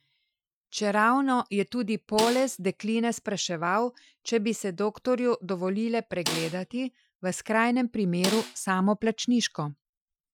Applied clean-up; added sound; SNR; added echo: classical method Wiener filter.